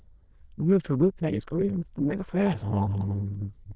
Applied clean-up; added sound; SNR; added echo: neural diffusion model UNIVERSE++.